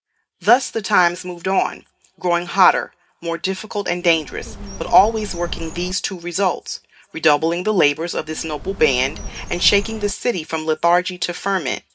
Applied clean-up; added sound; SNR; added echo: none; Bird; 10 dB; reverberation time 0.3 s.